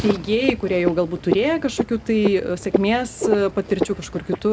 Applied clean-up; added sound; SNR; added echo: none; Frog; 5 dB; none.